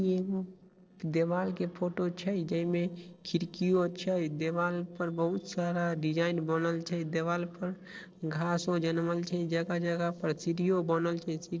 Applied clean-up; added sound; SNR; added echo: neural separator model SepFormer DNS4.